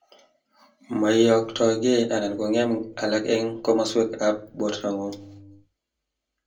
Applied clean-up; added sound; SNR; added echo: none; none; none; reverberation time 0.2 s.